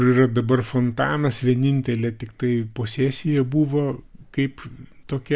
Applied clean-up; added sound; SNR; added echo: none; none; none; none.